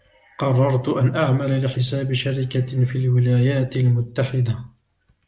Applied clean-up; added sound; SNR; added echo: none; none; none; none.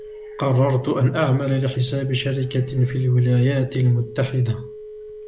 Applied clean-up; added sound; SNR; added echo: none; Telephone; 16 dB; none.